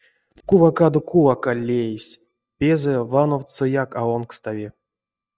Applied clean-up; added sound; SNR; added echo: neural mask model DeepFilterNet 3.